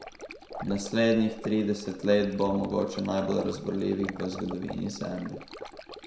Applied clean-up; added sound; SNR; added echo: none; Stream; 13 dB; reverberation time 0.6 s.